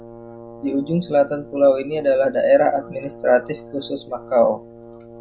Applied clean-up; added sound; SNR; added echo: none; Brass instrument; 18 dB; none.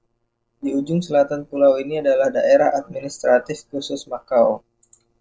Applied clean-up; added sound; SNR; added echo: neural separator model SepFormer DNS4.